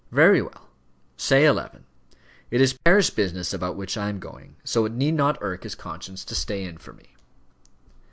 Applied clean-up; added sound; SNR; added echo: none; none; none; none.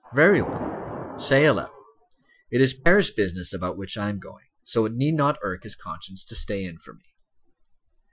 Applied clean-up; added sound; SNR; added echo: classical method Wiener filter.